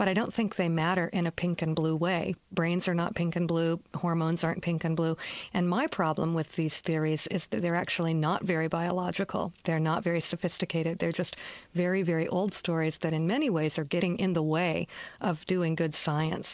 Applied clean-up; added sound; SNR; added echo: none; none; none; none.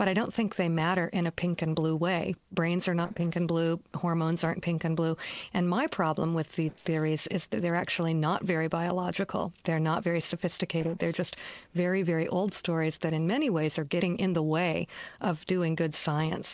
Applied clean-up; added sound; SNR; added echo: neural separator model SepFormer DNS4.